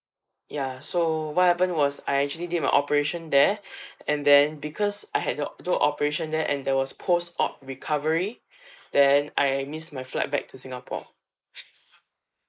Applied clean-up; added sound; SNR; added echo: neural mask model Resemble Enhance denoiser.